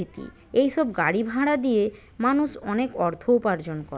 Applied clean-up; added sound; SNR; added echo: none; none; none; none.